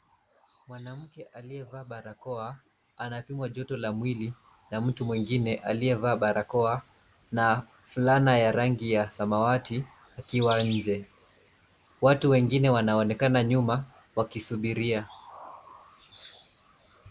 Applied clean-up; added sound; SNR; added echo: none; Bird vocalization, bird call, bird song; 13 dB; none.